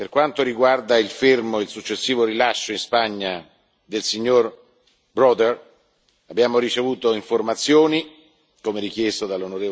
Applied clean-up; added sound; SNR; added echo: none; none; none; none.